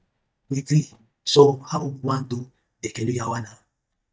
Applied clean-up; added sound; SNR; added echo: neural mask model DeepFilterNet 3.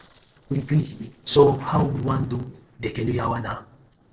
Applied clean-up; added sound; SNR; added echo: neural separator model SepFormer DNS4.